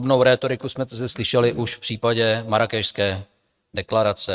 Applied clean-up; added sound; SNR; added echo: neural mask model RNNoise.